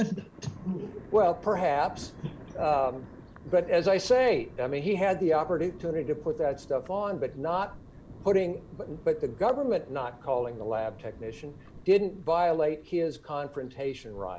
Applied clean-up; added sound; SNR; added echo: none; Thunder; 19 dB; none.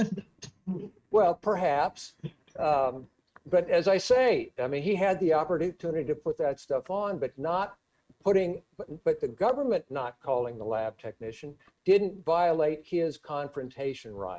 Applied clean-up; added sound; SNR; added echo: neural mask model RNNoise.